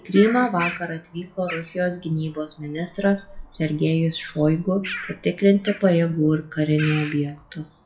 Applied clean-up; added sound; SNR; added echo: classical method WPE with log-MMSE.